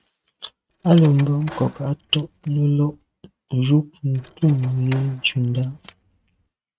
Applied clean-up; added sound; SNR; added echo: neural mask model RNNoise.